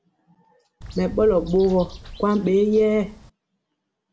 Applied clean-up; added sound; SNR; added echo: none; Bird; 16 dB; none.